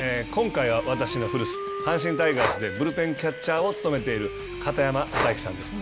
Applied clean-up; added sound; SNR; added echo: none; Breathing + Wind instrument, woodwind instrument; 6 dB; none.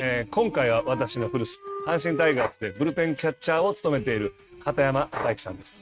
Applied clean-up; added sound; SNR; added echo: neural mask model RNNoise.